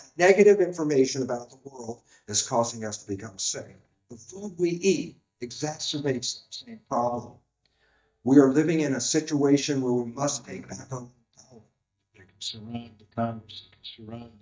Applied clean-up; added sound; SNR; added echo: neural mask model DeepFilterNet 3.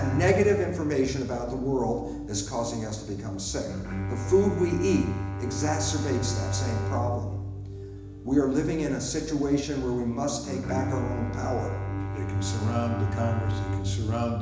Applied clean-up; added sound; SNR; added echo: none; Bowed string instrument; 5 dB; reverberation time 1.0 s.